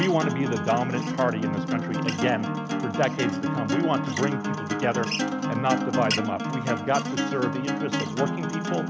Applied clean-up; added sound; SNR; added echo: none; Acoustic guitar; -1 dB; none.